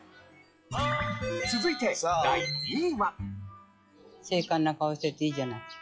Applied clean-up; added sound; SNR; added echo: classical method log-MMSE.